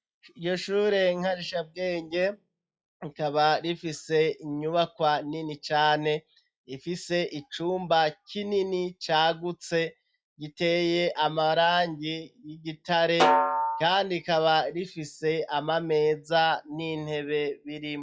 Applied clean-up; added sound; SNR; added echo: classical method log-MMSE.